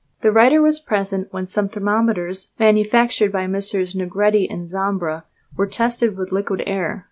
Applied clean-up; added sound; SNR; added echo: none; none; none; none.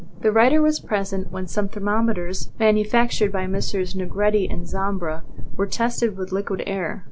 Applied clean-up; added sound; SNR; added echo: none; Thunder / Wind / Bird vocalization, bird call, bird song; -1 dB; none.